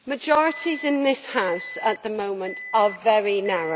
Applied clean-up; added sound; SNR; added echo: none; Alarm; 16 dB; none.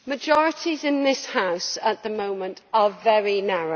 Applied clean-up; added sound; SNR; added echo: none; none; none; none.